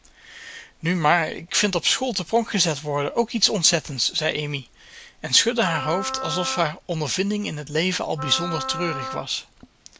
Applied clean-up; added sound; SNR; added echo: none; Wind instrument, woodwind instrument; 9 dB; none.